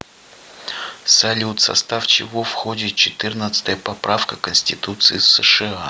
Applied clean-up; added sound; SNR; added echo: none; none; none; none.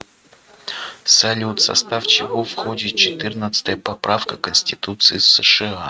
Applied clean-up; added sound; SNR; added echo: neural mask model RNNoise.